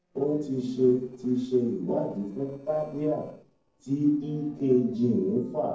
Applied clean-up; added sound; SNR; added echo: neural separator model SepFormer DNS4.